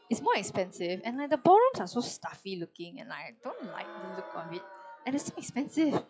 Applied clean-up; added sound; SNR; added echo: classical method log-MMSE.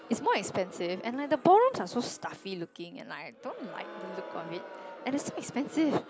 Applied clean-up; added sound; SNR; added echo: none; Crowd; 16 dB; none.